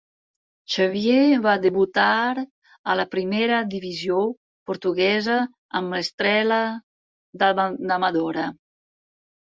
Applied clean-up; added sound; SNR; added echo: none; none; none; none.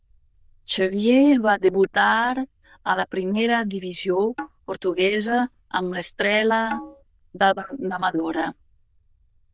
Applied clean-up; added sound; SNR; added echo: neural diffusion model UNIVERSE++.